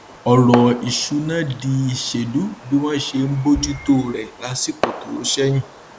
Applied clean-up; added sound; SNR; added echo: none; Boom + Fireworks; 12 dB; none.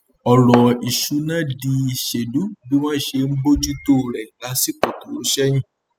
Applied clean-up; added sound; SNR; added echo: classical method spectral subtraction.